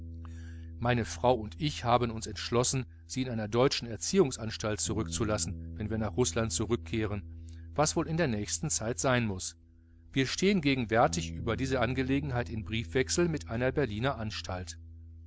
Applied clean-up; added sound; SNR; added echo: none; Bass guitar; 13 dB; none.